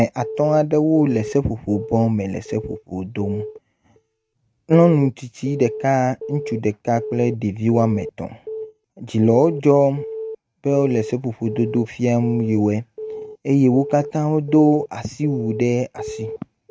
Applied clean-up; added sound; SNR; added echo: neural mask model RNNoise.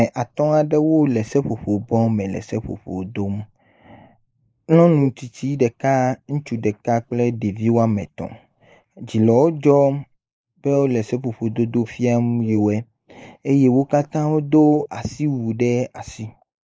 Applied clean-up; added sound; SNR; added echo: neural mask model Resemble Enhance denoiser.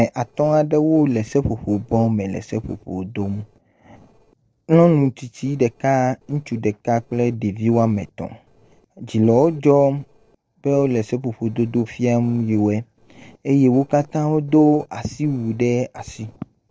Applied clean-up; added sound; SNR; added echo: neural separator model SepFormer DNS4.